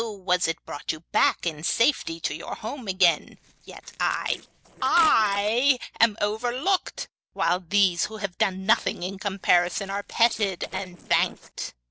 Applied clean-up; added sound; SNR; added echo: neural separator model SepFormer DNS4.